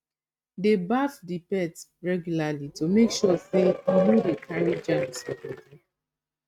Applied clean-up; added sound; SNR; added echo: neural mask model RNNoise.